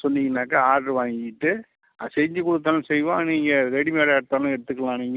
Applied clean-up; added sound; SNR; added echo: none; none; none; none.